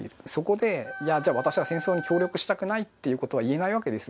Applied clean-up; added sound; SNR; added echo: none; Wind instrument, woodwind instrument; 12 dB; none.